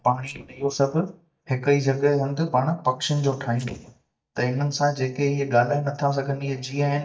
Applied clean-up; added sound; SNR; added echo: neural mask model DeepFilterNet 3.